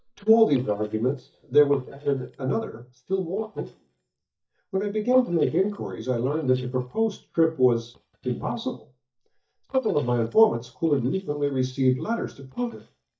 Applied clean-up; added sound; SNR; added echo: neural mask model DeepFilterNet 3.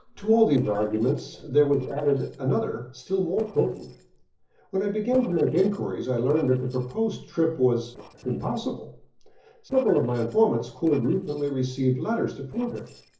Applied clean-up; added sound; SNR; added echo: neural separator model SepFormer DNS4.